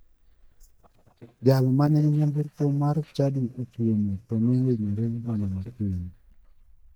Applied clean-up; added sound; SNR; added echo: neural mask model DeepFilterNet 3.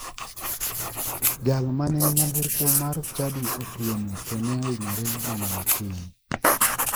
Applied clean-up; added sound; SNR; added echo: neural mask model Resemble Enhance denoiser.